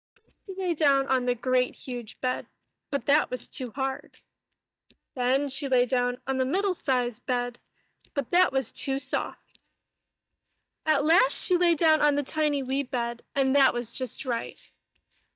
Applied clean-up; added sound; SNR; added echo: neural mask model DeepFilterNet 3.